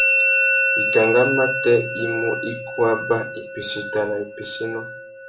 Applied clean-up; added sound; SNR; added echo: none; Musical instrument; 0 dB; reverberation time 0.3 s.